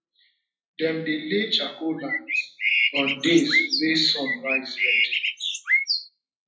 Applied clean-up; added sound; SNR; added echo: classical method WPE with log-MMSE.